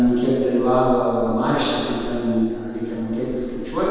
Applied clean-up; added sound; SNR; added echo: none; Motor vehicle (road); 15 dB; reverberation time 2.1 s.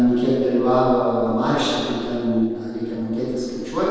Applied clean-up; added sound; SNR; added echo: neural separator model SepFormer DNS4.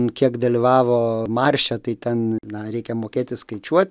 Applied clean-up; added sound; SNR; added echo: none; none; none; none.